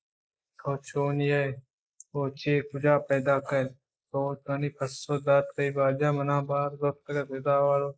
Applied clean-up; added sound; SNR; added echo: neural mask model Resemble Enhance denoiser.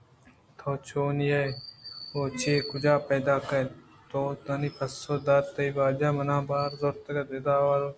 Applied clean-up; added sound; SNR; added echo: none; none; none; none.